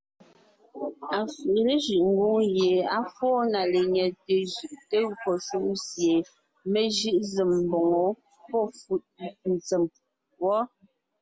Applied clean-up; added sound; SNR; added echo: none; none; none; none.